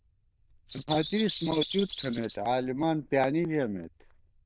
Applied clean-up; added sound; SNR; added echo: neural diffusion model UNIVERSE++.